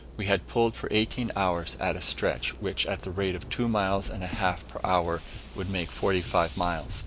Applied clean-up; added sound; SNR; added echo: none; Waves, surf; 14 dB; none.